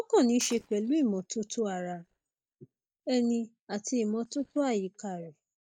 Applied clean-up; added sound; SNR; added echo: neural mask model DeepFilterNet 3.